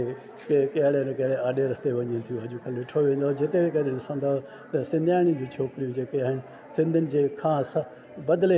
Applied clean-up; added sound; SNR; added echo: none; none; none; none.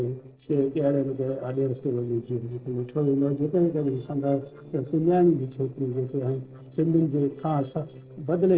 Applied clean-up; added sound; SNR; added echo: neural separator model SepFormer DNS4.